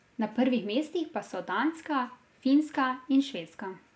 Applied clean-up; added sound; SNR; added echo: none; none; none; none.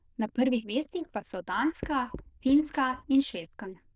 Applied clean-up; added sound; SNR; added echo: neural diffusion model UNIVERSE++.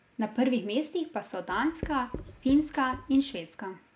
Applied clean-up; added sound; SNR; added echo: none; Writing; 13 dB; none.